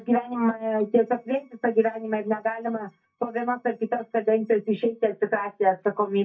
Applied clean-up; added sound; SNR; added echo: neural mask model DeepFilterNet 3.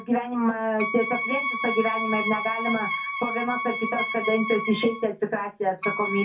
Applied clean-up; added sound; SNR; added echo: none; Wind instrument, woodwind instrument; 4 dB; reverberation time 0.3 s.